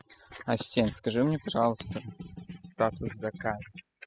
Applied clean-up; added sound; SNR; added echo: classical method spectral subtraction.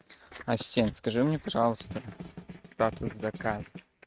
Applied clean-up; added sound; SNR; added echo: neural mask model RNNoise.